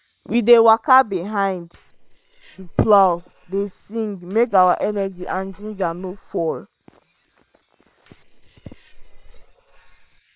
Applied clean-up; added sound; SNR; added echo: neural separator model SepFormer WHAM!.